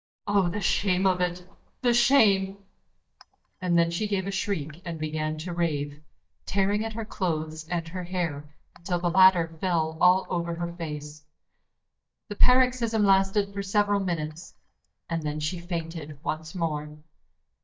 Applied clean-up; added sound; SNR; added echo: neural mask model DeepFilterNet 3.